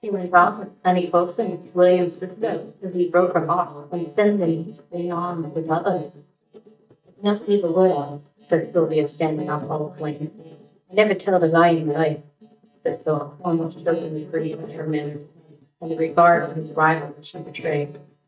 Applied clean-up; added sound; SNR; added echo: neural mask model DeepFilterNet 3.